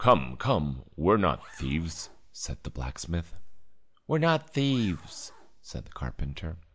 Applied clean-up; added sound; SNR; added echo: neural mask model Resemble Enhance denoiser.